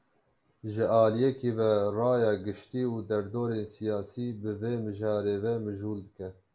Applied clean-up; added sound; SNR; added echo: none; none; none; reverberation time 0.3 s.